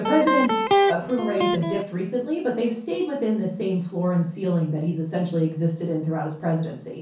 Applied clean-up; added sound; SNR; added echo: none; Electric guitar; -2 dB; reverberation time 0.6 s.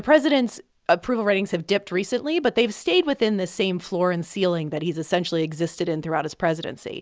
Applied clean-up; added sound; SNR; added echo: none; none; none; none.